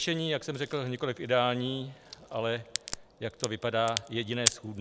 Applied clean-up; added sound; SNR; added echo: none; Crack; 6 dB; none.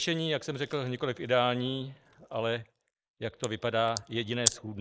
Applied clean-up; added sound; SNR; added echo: neural mask model Resemble Enhance denoiser.